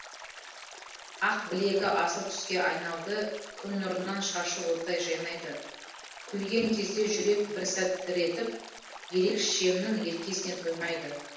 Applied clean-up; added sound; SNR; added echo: none; Stream; 15 dB; reverberation time 0.9 s.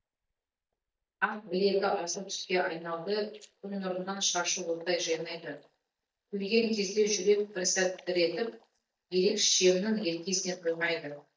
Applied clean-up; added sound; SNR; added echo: neural mask model DeepFilterNet 3.